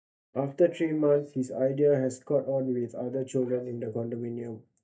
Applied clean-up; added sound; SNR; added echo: neural mask model DeepFilterNet 3.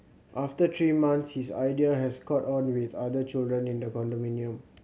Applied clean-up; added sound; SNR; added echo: none; none; none; none.